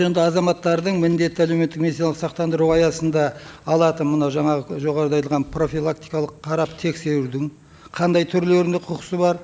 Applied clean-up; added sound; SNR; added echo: none; none; none; none.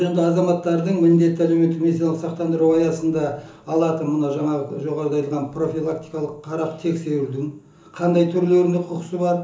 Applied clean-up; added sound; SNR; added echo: none; none; none; reverberation time 0.8 s.